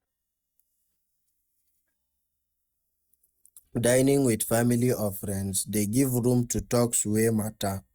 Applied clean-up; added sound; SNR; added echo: neural mask model DeepFilterNet 3.